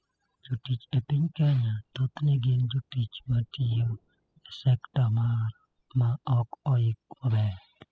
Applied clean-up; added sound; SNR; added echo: classical method spectral subtraction.